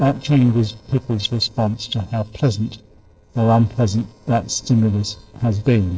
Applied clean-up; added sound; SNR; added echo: neural separator model SepFormer DNS4.